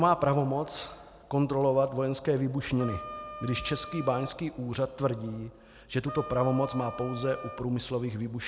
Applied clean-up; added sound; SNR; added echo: none; Wind instrument, woodwind instrument; 12 dB; none.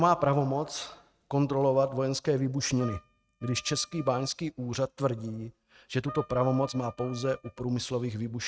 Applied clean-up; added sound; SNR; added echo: neural mask model RNNoise.